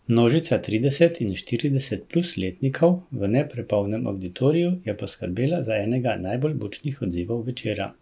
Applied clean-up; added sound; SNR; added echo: none; none; none; none.